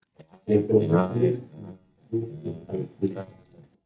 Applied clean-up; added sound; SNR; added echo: neural mask model DeepFilterNet 3.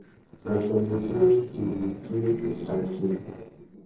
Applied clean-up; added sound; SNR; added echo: neural separator model SepFormer DNS4.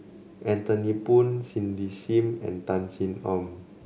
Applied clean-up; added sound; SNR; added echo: none; none; none; none.